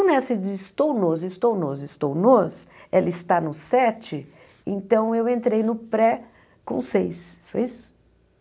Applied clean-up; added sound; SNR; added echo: none; none; none; none.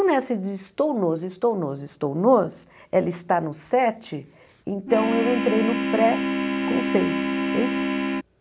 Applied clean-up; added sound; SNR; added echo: none; Organ; 0 dB; none.